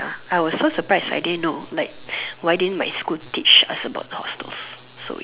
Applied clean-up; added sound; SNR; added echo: none; none; none; none.